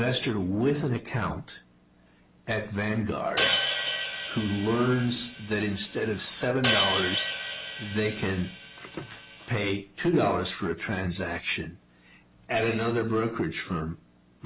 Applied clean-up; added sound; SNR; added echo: none; Hi-hat; 3 dB; none.